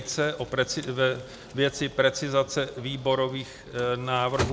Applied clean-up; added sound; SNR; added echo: none; Crumpling, crinkling; 14 dB; none.